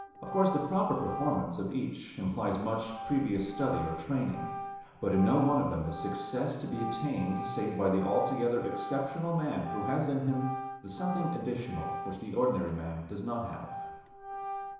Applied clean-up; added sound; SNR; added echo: none; Organ; 9 dB; reverberation time 1.0 s.